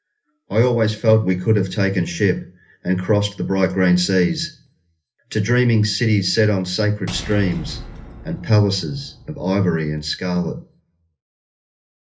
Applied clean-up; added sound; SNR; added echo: none; Shatter / Boom; 15 dB; reverberation time 0.3 s.